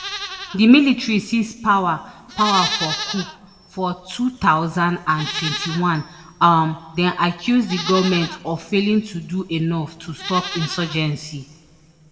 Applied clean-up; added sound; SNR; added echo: none; Livestock, farm animals, working animals; 12 dB; reverberation time 1.2 s.